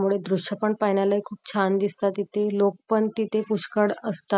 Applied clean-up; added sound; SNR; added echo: none; none; none; none.